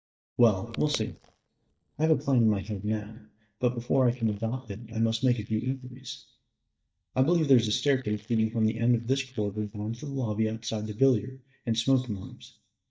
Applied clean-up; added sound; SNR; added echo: neural mask model DeepFilterNet 3.